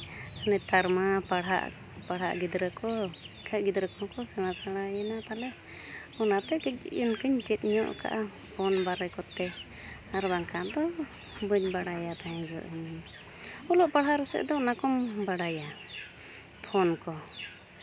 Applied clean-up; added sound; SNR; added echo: none; none; none; none.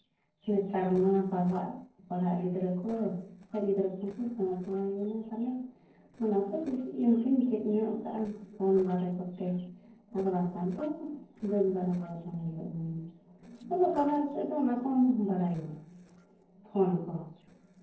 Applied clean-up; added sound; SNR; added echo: neural separator model SepFormer DNS4.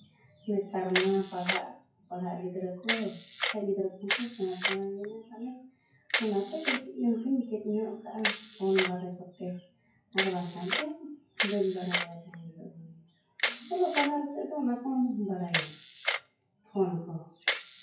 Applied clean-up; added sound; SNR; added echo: classical method WPE with log-MMSE.